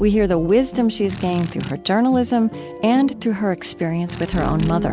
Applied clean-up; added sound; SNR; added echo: none; Drill; 14 dB; none.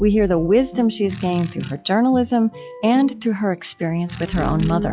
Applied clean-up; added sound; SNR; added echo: classical method log-MMSE.